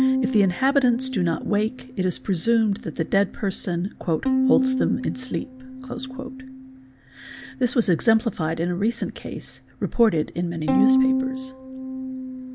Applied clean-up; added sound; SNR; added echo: none; Bowed string instrument; 3 dB; none.